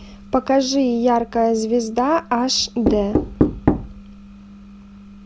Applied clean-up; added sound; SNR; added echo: none; Knock; 5 dB; none.